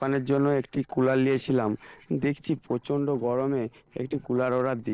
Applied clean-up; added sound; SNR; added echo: neural separator model SepFormer DNS4.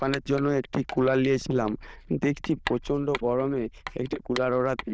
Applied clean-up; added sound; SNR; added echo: neural diffusion model UNIVERSE++.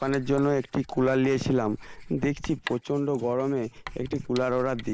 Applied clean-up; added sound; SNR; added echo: neural mask model Resemble Enhance denoiser.